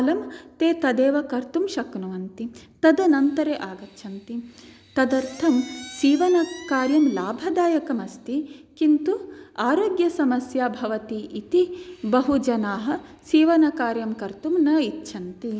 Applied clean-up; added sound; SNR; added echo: none; Squeak; 19 dB; none.